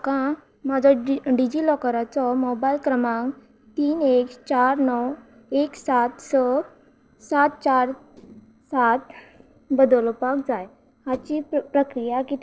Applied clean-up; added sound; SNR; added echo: neural separator model SepFormer DNS4.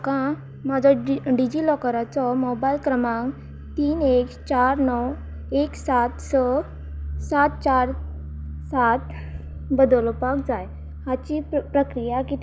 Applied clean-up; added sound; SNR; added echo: none; none; none; none.